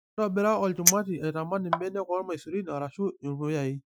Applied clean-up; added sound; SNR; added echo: classical method Wiener filter.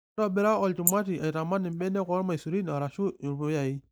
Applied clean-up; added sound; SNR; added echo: neural mask model Resemble Enhance denoiser.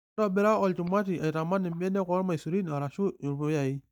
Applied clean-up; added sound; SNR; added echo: neural mask model DeepFilterNet 3.